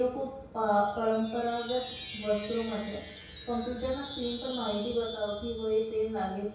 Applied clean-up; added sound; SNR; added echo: none; Wind chime; 4 dB; reverberation time 0.6 s.